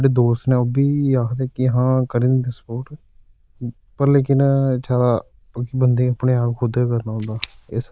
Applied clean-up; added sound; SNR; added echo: neural diffusion model UNIVERSE++.